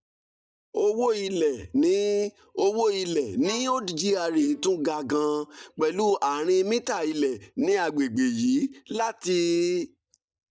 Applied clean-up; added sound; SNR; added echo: neural mask model DeepFilterNet 3.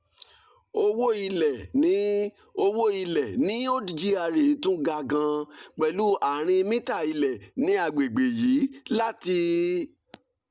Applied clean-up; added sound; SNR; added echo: none; none; none; none.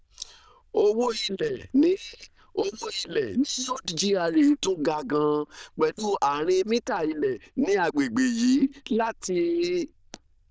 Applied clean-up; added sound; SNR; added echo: neural diffusion model UNIVERSE++.